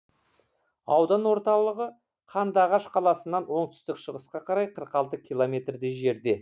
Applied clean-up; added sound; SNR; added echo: none; none; none; none.